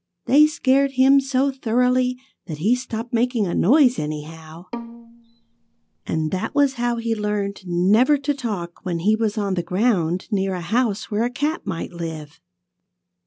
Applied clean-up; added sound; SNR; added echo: none; Bowed string instrument; 16 dB; none.